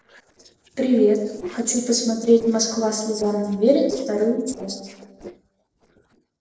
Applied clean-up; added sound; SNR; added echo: neural separator model SepFormer DNS4.